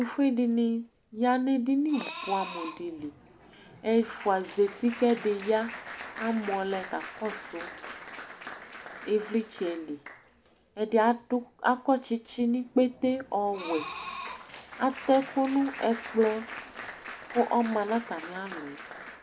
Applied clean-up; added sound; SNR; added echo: none; Applause; 15 dB; none.